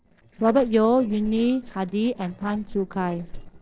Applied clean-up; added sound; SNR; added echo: neural separator model SepFormer DNS4.